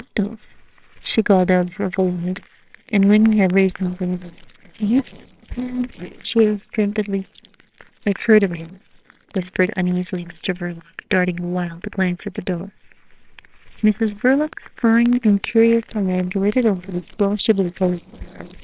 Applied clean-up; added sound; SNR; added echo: neural separator model SepFormer WHAMR!.